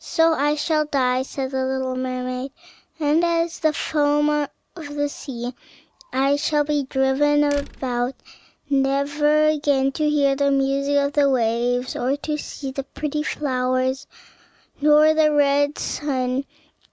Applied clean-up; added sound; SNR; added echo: none; Slam; 16 dB; none.